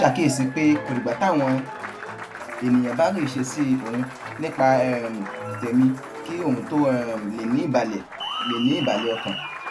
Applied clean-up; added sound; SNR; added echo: none; Applause; 10 dB; none.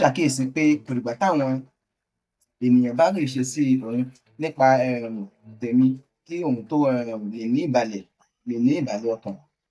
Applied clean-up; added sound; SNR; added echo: neural mask model DeepFilterNet 3.